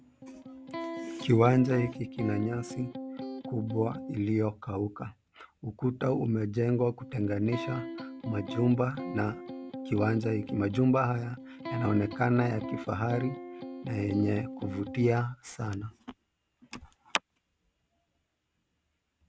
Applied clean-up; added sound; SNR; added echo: none; Electric guitar; 9 dB; none.